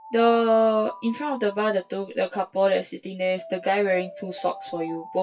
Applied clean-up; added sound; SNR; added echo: classical method WPE with log-MMSE.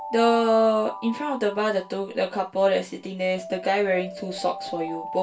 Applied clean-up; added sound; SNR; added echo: none; Alarm; 13 dB; reverberation time 0.2 s.